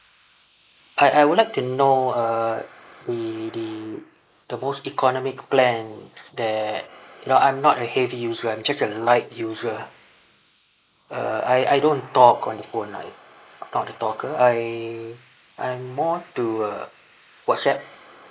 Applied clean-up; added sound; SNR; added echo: neural mask model Resemble Enhance denoiser.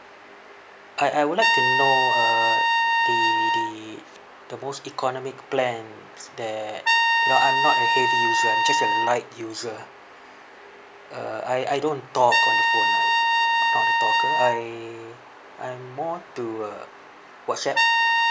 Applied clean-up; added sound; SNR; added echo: none; Trumpet; -5 dB; none.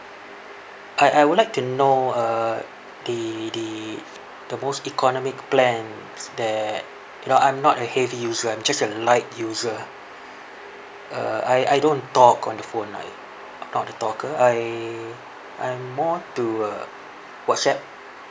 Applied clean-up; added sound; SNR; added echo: none; none; none; none.